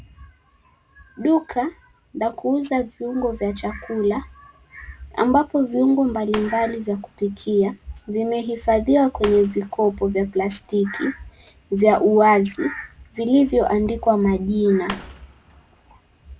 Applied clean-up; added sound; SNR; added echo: none; Fireworks; 17 dB; none.